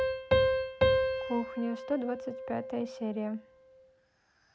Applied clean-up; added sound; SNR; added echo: none; Piano; -5 dB; none.